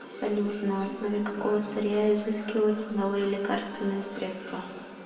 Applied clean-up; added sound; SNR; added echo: none; none; none; reverberation time 1.9 s.